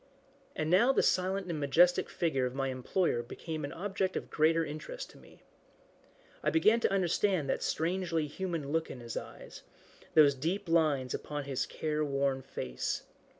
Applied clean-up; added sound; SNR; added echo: none; none; none; none.